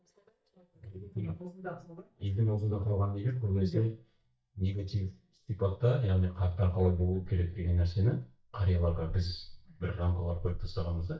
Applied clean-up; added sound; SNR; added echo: neural mask model DeepFilterNet 3.